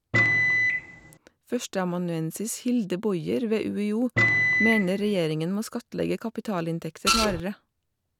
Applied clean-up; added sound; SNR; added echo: none; Microwave oven + Printer; -5 dB; none.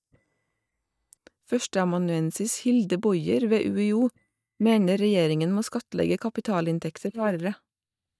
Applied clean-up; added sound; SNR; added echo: neural mask model DeepFilterNet 3.